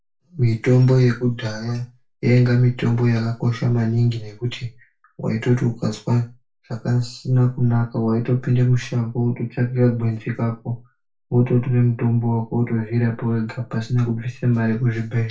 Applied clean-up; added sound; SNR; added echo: none; none; none; reverberation time 0.3 s.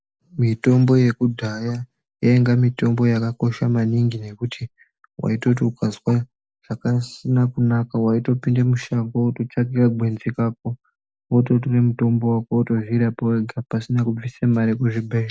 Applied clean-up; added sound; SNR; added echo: none; none; none; none.